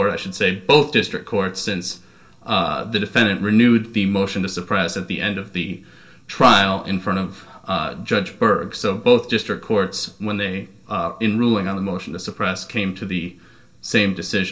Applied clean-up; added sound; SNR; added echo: none; none; none; reverberation time 0.2 s.